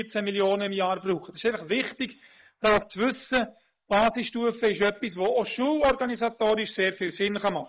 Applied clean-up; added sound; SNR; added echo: neural mask model Resemble Enhance denoiser.